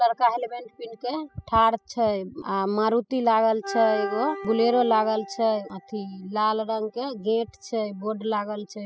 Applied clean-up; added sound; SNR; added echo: classical method spectral subtraction.